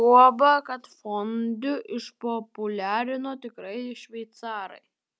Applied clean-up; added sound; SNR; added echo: none; none; none; none.